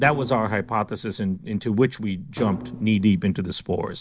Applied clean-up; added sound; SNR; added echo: none; Thump, thud; 14 dB; none.